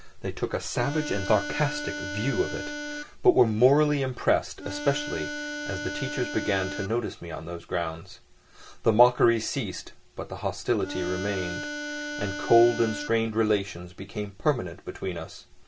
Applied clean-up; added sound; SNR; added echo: none; Harmonica; 7 dB; none.